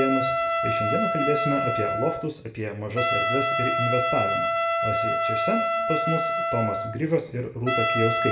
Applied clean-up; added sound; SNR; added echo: none; Trumpet; -3 dB; reverberation time 0.6 s.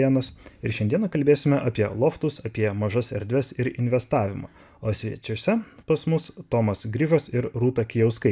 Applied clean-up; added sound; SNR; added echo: none; none; none; none.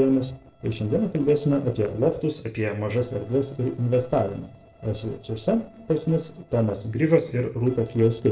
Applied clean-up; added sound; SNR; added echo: neural separator model SepFormer DNS4.